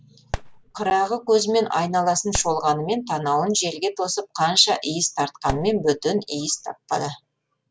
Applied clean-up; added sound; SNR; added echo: none; Fireworks; 13 dB; none.